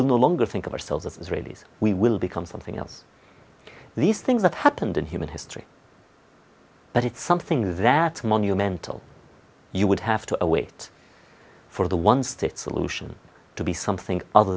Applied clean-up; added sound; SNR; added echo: none; none; none; none.